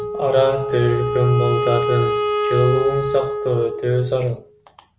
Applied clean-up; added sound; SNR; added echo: none; Wind instrument, woodwind instrument; 3 dB; none.